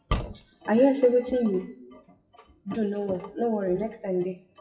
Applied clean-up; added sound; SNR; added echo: classical method WPE with log-MMSE.